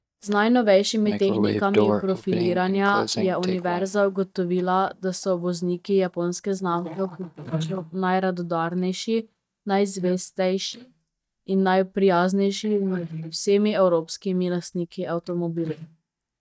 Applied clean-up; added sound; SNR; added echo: neural mask model DeepFilterNet 3.